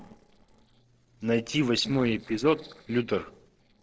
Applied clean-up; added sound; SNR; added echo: neural separator model SepFormer DNS4.